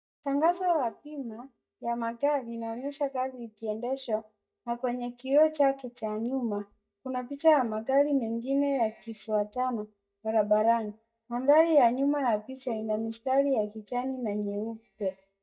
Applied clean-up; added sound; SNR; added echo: neural mask model DeepFilterNet 3.